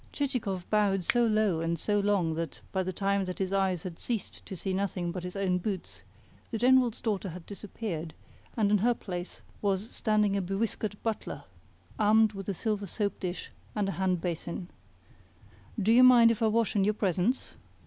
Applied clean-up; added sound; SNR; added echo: none; Finger snapping; 5 dB; none.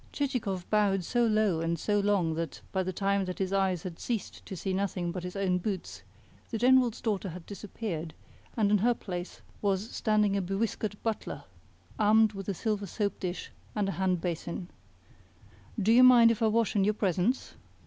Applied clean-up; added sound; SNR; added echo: none; none; none; none.